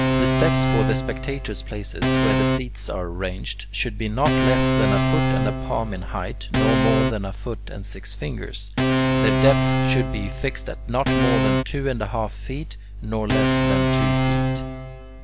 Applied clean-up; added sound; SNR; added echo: none; Organ; -3 dB; none.